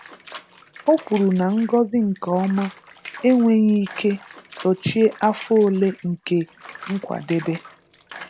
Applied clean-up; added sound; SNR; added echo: none; Bathtub (filling or washing) / Water; 20 dB; none.